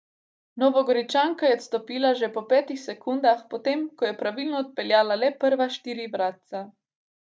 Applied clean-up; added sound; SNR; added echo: none; none; none; none.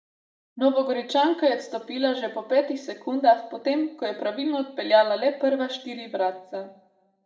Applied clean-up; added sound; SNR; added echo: none; none; none; reverberation time 0.7 s.